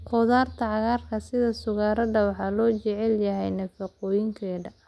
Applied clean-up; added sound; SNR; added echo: none; none; none; none.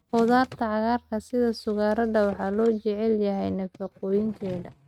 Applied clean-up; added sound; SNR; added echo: neural mask model RNNoise.